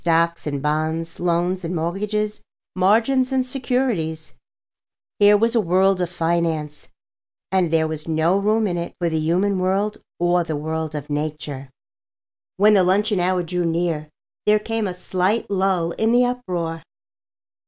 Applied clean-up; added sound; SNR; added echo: none; none; none; none.